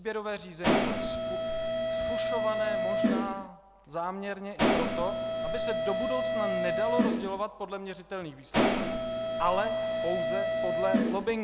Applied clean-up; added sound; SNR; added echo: none; Mechanisms; -5 dB; none.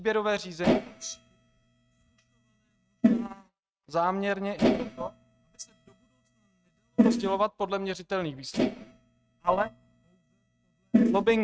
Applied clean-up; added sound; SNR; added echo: neural mask model RNNoise.